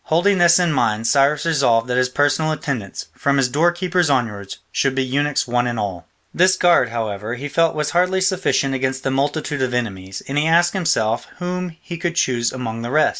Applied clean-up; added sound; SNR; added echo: none; none; none; none.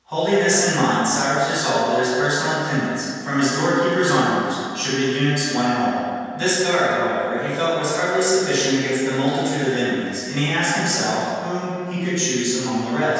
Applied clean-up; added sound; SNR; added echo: none; none; none; reverberation time 2.1 s.